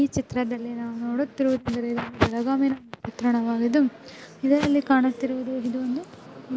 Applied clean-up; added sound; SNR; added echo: none; none; none; none.